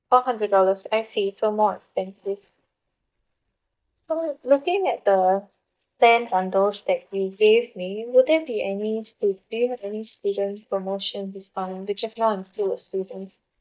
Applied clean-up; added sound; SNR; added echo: neural mask model DeepFilterNet 3.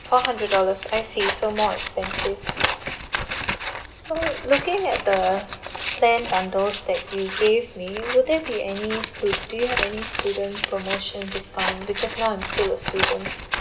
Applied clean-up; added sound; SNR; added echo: none; Scissors; 4 dB; none.